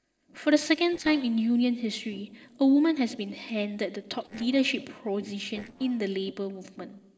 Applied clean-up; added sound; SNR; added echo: neural separator model SepFormer DNS4.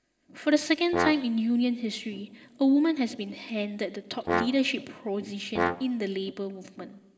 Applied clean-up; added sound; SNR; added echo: none; Brass instrument; 5 dB; reverberation time 2.1 s.